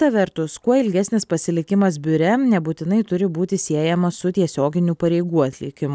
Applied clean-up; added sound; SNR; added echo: none; none; none; none.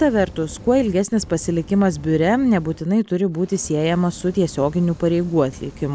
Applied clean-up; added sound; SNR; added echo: none; Fire; 19 dB; none.